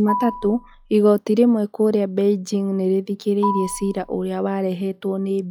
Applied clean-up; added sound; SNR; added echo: classical method log-MMSE.